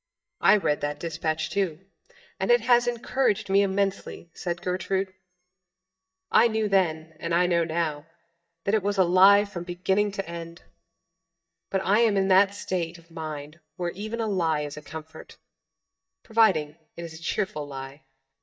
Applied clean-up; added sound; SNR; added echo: neural mask model DeepFilterNet 3.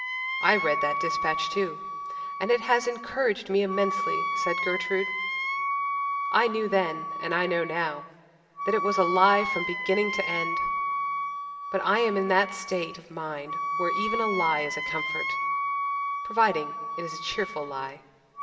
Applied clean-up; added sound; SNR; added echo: none; Wind instrument, woodwind instrument; 2 dB; reverberation time 1.6 s.